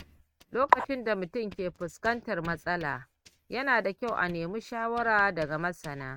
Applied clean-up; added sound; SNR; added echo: neural mask model RNNoise.